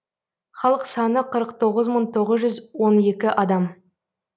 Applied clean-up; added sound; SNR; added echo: none; none; none; none.